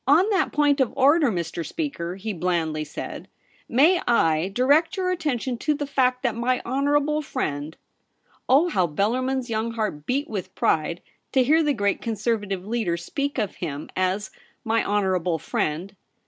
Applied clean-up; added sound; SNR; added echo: none; none; none; none.